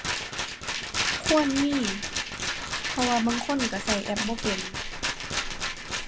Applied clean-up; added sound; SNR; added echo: none; Rattle; 1 dB; none.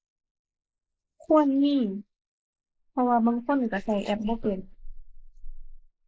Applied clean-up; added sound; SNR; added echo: neural mask model Resemble Enhance denoiser.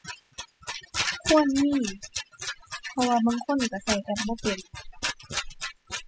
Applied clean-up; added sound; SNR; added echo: classical method spectral subtraction.